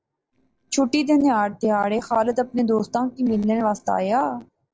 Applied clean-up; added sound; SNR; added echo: neural separator model SepFormer DNS4.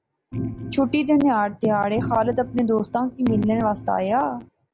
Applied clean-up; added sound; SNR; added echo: none; Organ; 11 dB; none.